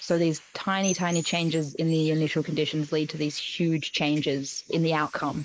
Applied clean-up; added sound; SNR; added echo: neural mask model Resemble Enhance denoiser.